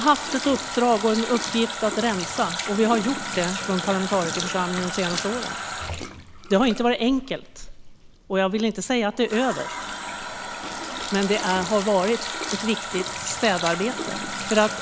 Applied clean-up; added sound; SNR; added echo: none; Water tap, faucet; 7 dB; none.